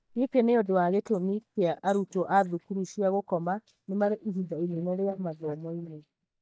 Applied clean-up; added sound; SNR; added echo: neural mask model DeepFilterNet 3.